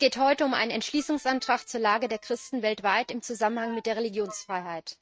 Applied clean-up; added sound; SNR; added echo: neural mask model RNNoise.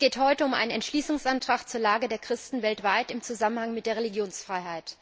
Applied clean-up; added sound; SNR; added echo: none; none; none; none.